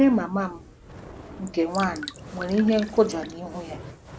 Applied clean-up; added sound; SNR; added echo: none; Drip + Fire; 15 dB; none.